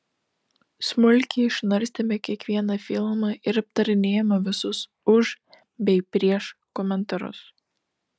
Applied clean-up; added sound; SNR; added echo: none; none; none; none.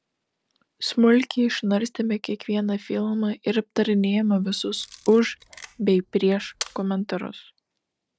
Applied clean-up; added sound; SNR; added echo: neural separator model SepFormer DNS4.